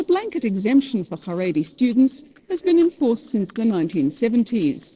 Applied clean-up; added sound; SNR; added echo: neural separator model SepFormer DNS4.